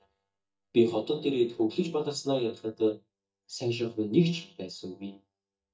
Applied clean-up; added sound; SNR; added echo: neural mask model DeepFilterNet 3.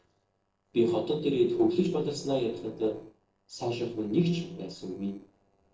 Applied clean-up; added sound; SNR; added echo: neural separator model SepFormer DNS4.